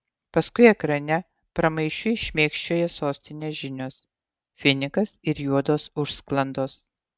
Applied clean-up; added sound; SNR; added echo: none; none; none; none.